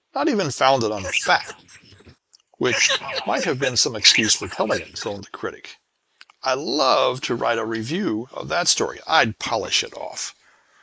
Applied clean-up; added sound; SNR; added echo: neural mask model Resemble Enhance denoiser.